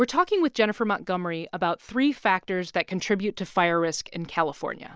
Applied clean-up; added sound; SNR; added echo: none; none; none; none.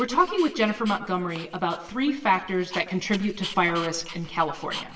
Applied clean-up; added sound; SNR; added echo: none; Dog; 16 dB; reverberation time 0.8 s.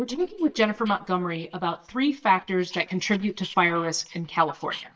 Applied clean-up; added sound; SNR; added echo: neural mask model DeepFilterNet 3.